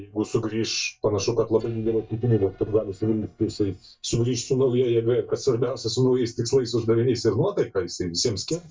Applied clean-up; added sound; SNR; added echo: neural mask model DeepFilterNet 3.